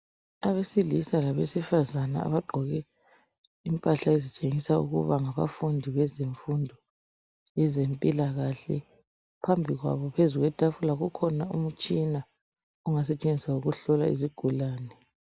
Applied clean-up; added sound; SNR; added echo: none; none; none; none.